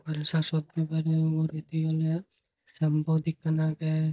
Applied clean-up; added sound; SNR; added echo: neural mask model DeepFilterNet 3.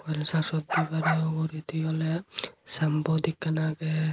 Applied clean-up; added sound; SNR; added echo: neural mask model Resemble Enhance denoiser.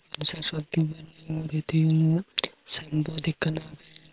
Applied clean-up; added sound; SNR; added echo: neural separator model SepFormer WHAM!.